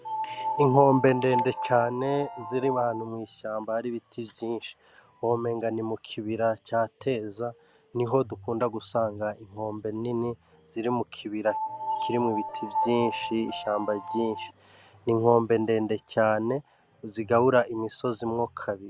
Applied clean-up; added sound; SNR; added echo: none; Piano; 5 dB; none.